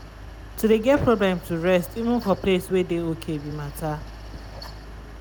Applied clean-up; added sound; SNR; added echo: none; Mechanical fan; 15 dB; none.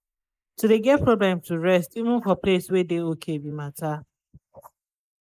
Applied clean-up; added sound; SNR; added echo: neural mask model Resemble Enhance denoiser.